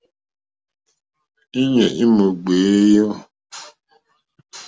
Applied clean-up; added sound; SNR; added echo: none; none; none; none.